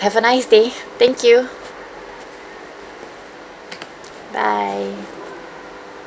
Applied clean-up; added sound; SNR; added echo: none; none; none; none.